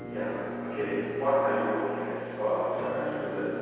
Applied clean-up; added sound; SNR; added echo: none; Musical instrument; 8 dB; reverberation time 2.2 s.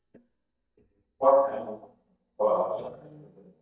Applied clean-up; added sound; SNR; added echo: neural mask model DeepFilterNet 3.